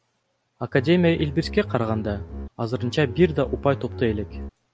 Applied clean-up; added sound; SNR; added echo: none; Bowed string instrument; 10 dB; none.